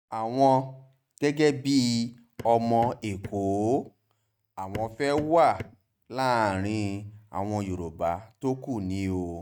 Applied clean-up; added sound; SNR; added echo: neural mask model RNNoise.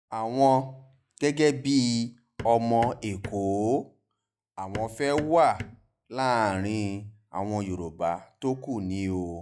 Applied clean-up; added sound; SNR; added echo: classical method log-MMSE.